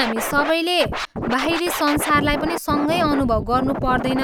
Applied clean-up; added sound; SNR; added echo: none; Scratching (performance technique); 5 dB; none.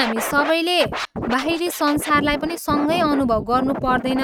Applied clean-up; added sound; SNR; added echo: neural mask model RNNoise.